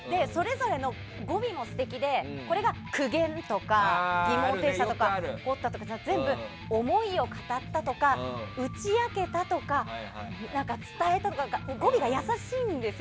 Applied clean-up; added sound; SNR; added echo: none; Electric guitar; 12 dB; none.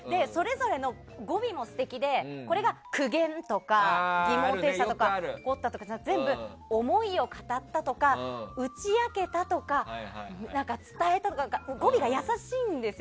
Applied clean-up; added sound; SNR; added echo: none; none; none; none.